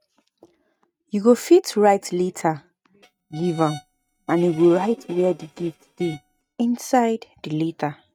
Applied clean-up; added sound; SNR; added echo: neural mask model RNNoise.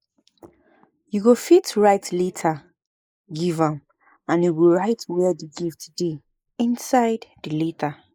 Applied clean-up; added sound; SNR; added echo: neural mask model Resemble Enhance denoiser.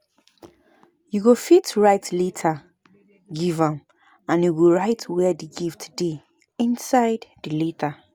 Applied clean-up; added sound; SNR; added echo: none; none; none; none.